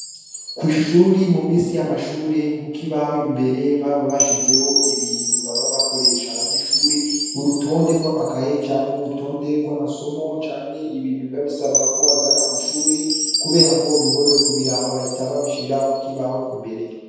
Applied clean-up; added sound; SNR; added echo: none; Chime; 2 dB; reverberation time 1.2 s.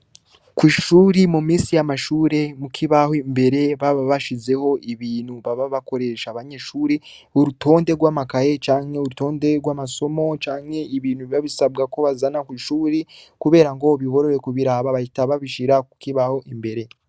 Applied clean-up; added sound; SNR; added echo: none; none; none; none.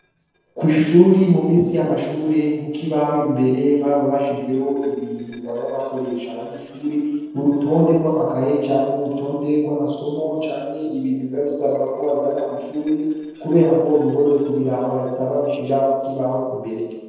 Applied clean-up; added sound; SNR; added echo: neural separator model SepFormer DNS4.